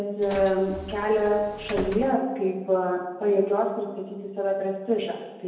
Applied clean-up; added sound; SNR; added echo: none; Bus; 12 dB; reverberation time 0.9 s.